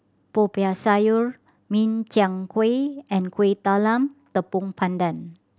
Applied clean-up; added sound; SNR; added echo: none; none; none; none.